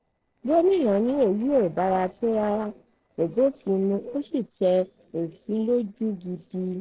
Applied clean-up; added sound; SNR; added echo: neural separator model SepFormer DNS4.